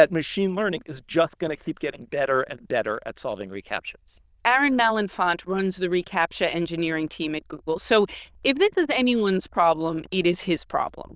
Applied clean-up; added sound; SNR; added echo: neural diffusion model UNIVERSE++.